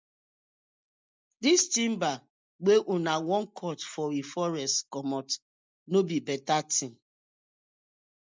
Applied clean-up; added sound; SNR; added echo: none; none; none; none.